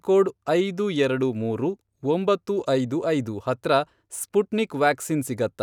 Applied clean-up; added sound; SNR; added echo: none; none; none; none.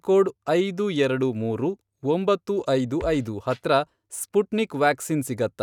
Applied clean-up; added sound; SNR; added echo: neural mask model RNNoise.